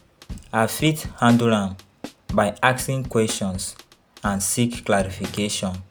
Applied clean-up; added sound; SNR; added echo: none; Drum kit; 16 dB; none.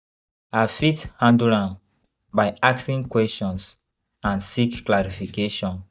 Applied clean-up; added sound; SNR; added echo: neural mask model DeepFilterNet 3.